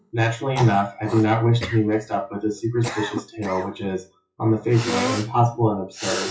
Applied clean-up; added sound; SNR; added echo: classical method WPE with log-MMSE.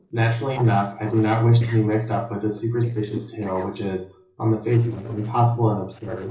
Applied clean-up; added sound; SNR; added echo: neural separator model SepFormer DNS4.